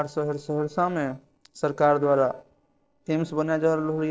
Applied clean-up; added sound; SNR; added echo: neural separator model SepFormer DNS4.